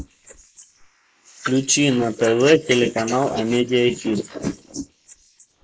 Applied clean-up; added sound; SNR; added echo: neural mask model Resemble Enhance denoiser.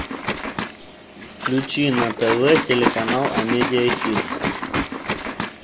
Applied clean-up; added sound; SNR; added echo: none; Liquid; 2 dB; none.